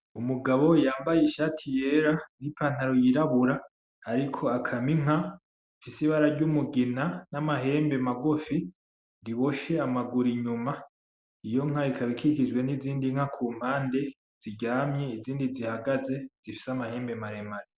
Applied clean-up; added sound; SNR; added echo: none; none; none; none.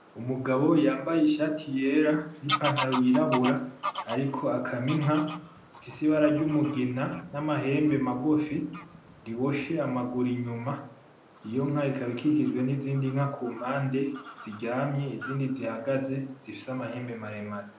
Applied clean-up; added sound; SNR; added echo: none; Bird vocalization, bird call, bird song / Fowl; 13 dB; reverberation time 0.5 s.